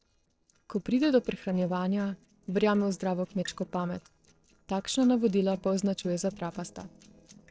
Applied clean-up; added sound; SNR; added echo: neural separator model SepFormer DNS4.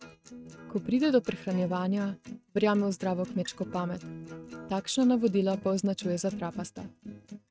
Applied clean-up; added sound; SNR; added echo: neural mask model RNNoise.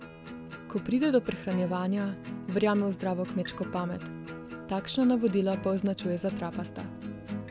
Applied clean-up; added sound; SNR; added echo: none; Acoustic guitar; 10 dB; none.